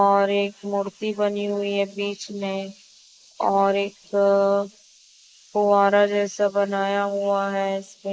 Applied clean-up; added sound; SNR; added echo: neural mask model Resemble Enhance denoiser.